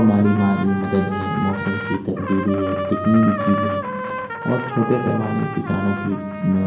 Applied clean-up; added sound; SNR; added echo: none; Trumpet; 7 dB; reverberation time 0.7 s.